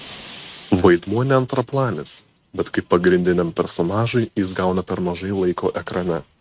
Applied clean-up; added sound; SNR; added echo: neural mask model RNNoise.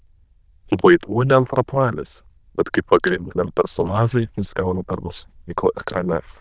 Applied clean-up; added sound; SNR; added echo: neural diffusion model UNIVERSE++.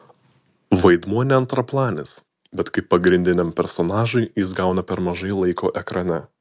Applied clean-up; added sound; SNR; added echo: none; none; none; none.